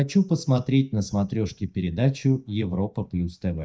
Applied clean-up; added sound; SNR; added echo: neural mask model DeepFilterNet 3.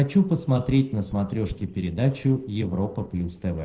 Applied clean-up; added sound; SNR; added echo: neural separator model SepFormer DNS4.